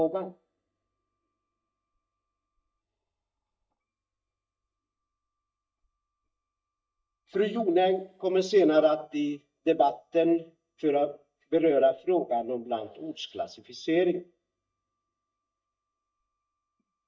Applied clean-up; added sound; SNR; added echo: neural mask model DeepFilterNet 3.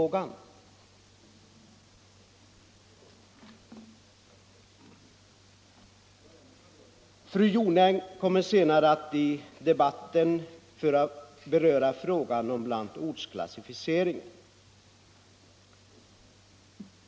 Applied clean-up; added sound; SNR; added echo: none; none; none; none.